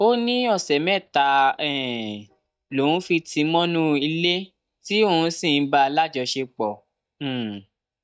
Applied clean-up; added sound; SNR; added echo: neural mask model DeepFilterNet 3.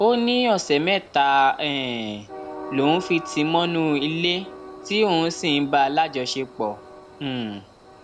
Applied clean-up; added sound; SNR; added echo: none; Train; 17 dB; none.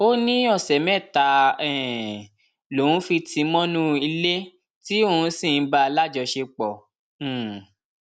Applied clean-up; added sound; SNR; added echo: none; none; none; none.